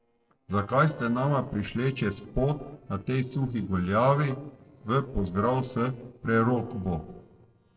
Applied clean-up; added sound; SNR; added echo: neural separator model SepFormer DNS4.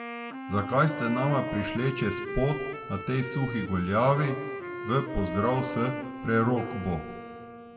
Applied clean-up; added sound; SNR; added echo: none; Wind instrument, woodwind instrument; 8 dB; reverberation time 1.4 s.